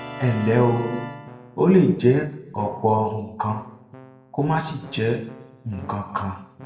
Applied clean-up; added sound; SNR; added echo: none; Keyboard (musical); 16 dB; reverberation time 0.6 s.